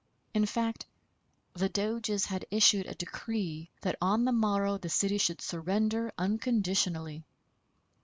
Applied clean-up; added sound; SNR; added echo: none; none; none; none.